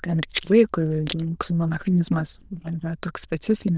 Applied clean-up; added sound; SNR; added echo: neural diffusion model UNIVERSE++.